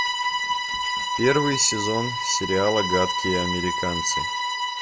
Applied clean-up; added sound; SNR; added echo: none; Bowed string instrument; 0 dB; none.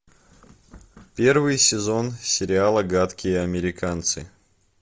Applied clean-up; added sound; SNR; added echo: none; none; none; none.